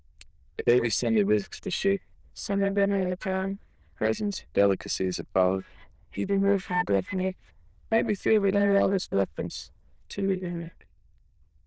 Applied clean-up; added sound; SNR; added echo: neural diffusion model UNIVERSE++.